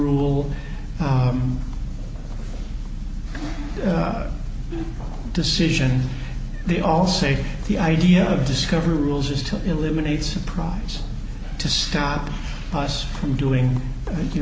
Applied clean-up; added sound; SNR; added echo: none; none; none; none.